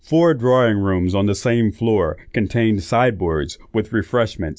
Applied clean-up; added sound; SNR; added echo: none; none; none; none.